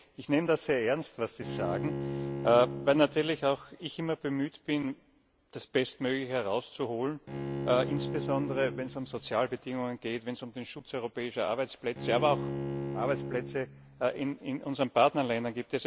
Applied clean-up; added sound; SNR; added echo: none; Bowed string instrument; 7 dB; none.